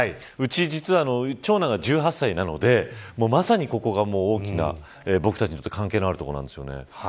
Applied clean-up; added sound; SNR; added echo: none; none; none; none.